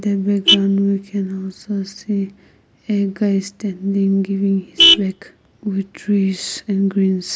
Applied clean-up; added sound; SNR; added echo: none; Vehicle horn, car horn, honking; 4 dB; none.